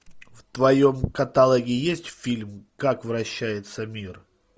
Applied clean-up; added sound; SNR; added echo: none; none; none; none.